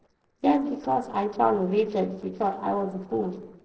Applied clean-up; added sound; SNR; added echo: neural separator model SepFormer DNS4.